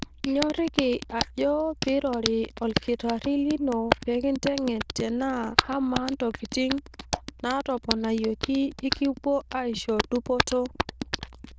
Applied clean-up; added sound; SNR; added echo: neural diffusion model UNIVERSE++.